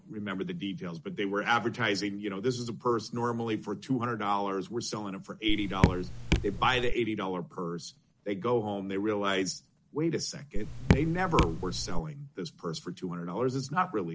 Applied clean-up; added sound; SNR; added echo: none; Raindrop / Drip; -3 dB; none.